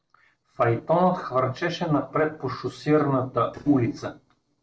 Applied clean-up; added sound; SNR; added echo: neural separator model SepFormer DNS4.